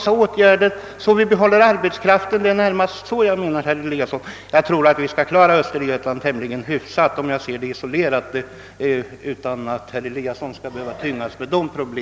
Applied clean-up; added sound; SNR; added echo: none; none; none; none.